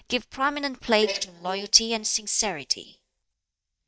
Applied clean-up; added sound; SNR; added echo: neural mask model DeepFilterNet 3.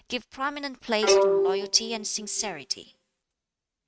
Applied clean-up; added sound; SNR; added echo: neural mask model RNNoise.